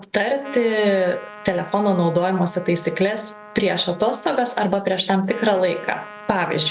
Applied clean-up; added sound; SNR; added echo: none; Trumpet; 18 dB; none.